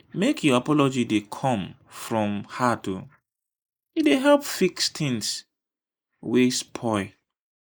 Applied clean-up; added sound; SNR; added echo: neural mask model Resemble Enhance denoiser.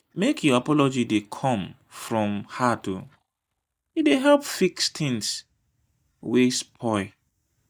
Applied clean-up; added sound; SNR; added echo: neural mask model DeepFilterNet 3.